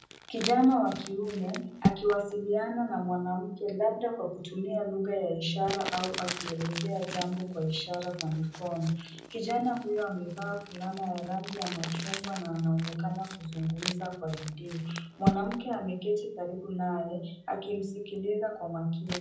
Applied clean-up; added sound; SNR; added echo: none; Crumpling, crinkling; 8 dB; reverberation time 0.6 s.